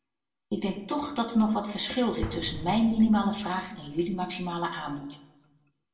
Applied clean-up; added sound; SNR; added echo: none; Explosion; 17 dB; reverberation time 0.6 s.